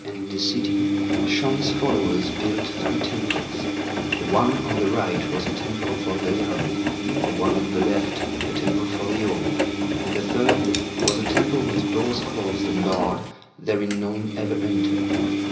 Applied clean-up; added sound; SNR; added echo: none; Engine; -2 dB; reverberation time 0.5 s.